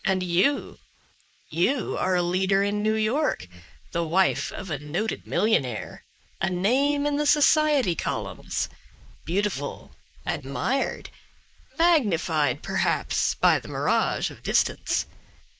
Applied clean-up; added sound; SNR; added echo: neural mask model Resemble Enhance denoiser.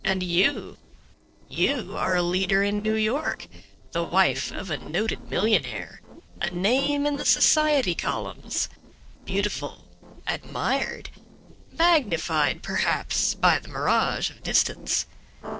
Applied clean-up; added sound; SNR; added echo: neural separator model SepFormer DNS4.